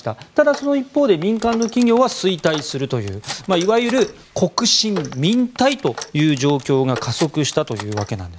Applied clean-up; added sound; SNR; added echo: none; Cutlery, silverware + Clock; 17 dB; none.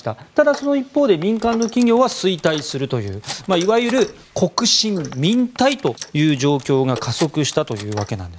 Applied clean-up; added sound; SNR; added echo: neural mask model Resemble Enhance denoiser.